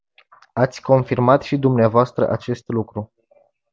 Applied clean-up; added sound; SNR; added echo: none; none; none; none.